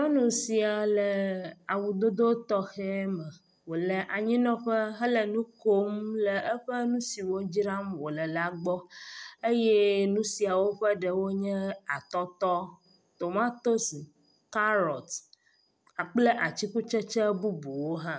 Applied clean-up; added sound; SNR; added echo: none; none; none; none.